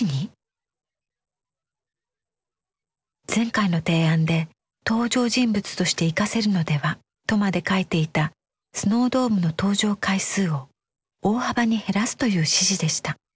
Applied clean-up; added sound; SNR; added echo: none; none; none; none.